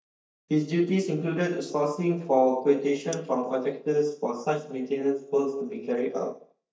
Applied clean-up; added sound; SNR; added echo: neural mask model DeepFilterNet 3.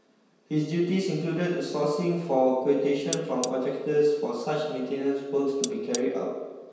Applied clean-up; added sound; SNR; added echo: none; Cutlery, silverware; 11 dB; reverberation time 1.2 s.